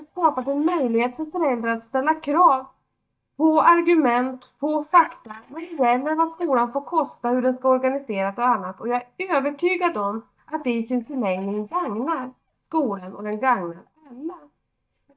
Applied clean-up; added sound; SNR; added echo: neural mask model DeepFilterNet 3.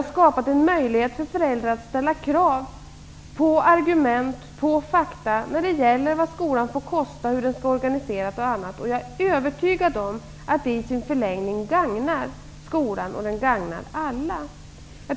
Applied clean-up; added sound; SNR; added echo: none; none; none; none.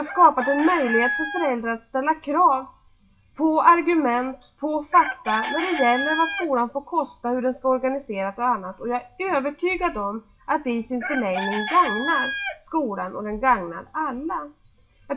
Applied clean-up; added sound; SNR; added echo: classical method WPE with log-MMSE.